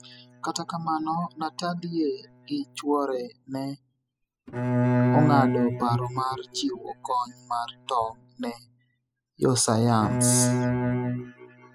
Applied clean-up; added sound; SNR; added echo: classical method spectral subtraction.